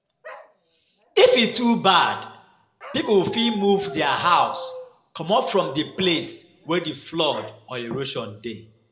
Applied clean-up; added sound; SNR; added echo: none; Bark; 19 dB; reverberation time 0.8 s.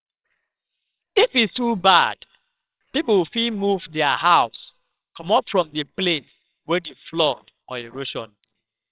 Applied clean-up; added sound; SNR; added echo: neural separator model SepFormer WHAMR!.